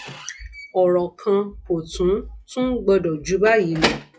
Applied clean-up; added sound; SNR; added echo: classical method log-MMSE.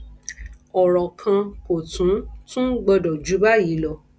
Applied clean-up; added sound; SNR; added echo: none; none; none; none.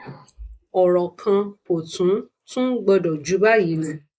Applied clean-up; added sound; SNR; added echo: neural mask model Resemble Enhance denoiser.